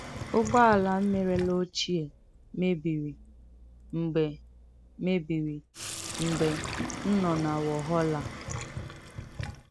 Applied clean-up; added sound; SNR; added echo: none; Sink (filling or washing); 10 dB; none.